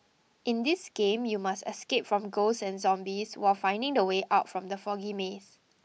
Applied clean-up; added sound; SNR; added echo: none; none; none; none.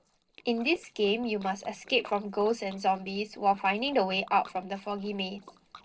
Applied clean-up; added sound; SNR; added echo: neural separator model SepFormer DNS4.